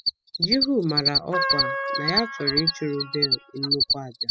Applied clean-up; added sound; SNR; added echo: classical method spectral subtraction.